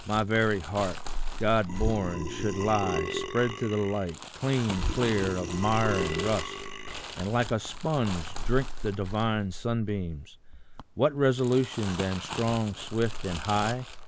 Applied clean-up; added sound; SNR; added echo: none; Crumpling, crinkling + Burping, eructation; 5 dB; none.